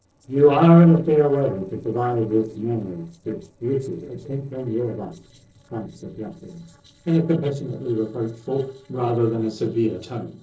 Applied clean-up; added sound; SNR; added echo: neural separator model SepFormer DNS4.